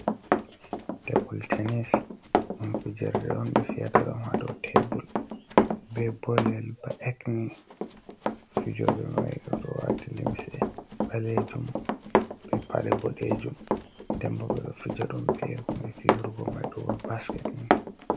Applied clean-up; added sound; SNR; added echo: none; Run; -4 dB; none.